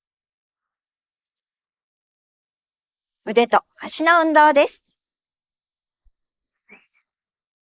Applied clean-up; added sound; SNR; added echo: neural mask model Resemble Enhance denoiser.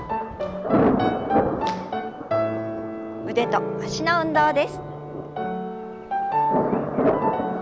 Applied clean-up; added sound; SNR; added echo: none; Thunder; 2 dB; none.